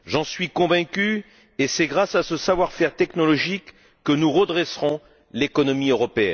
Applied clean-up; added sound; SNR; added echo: none; none; none; none.